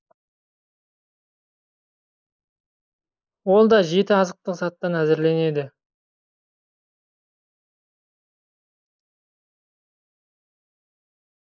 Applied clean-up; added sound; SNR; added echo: neural mask model Resemble Enhance denoiser.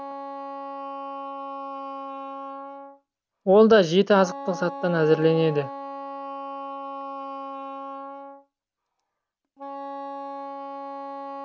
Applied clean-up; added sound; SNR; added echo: none; Wind instrument, woodwind instrument; 10 dB; none.